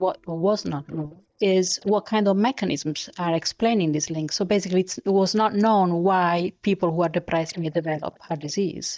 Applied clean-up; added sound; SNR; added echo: neural mask model DeepFilterNet 3.